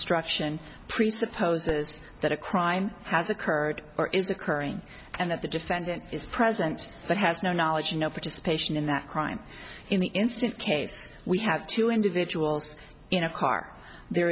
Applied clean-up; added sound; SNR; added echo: none; Fireworks; 16 dB; none.